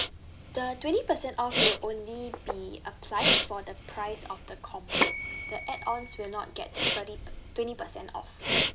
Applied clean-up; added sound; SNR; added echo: none; Respiratory sounds + Bell / Telephone; -2 dB; none.